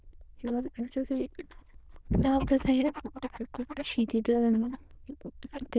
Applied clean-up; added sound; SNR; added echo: neural diffusion model UNIVERSE++.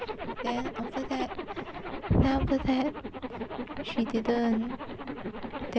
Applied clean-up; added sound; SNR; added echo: none; Zipper (clothing); 6 dB; none.